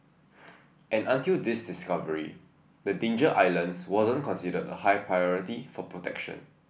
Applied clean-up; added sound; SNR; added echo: none; none; none; none.